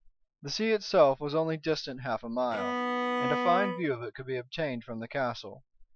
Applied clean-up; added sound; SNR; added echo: classical method Wiener filter.